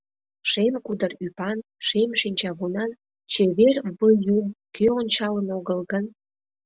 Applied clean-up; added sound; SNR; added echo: none; none; none; none.